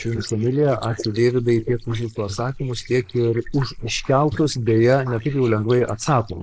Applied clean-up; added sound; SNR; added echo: neural mask model Resemble Enhance denoiser.